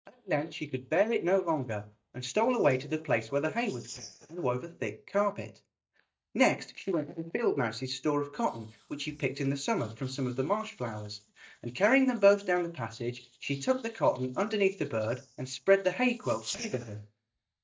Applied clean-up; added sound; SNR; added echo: neural mask model DeepFilterNet 3.